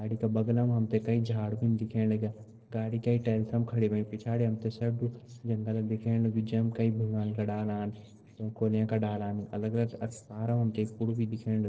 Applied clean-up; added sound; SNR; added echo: neural separator model SepFormer DNS4.